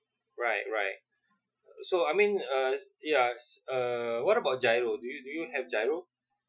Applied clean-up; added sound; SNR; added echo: classical method Wiener filter.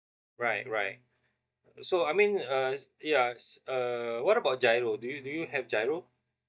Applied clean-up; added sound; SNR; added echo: neural mask model DeepFilterNet 3.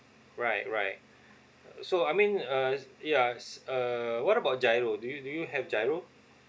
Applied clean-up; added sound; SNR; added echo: none; none; none; none.